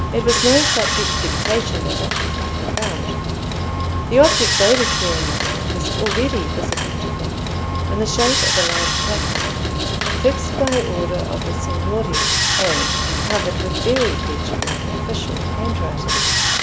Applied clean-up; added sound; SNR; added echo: none; Sawing; -3 dB; none.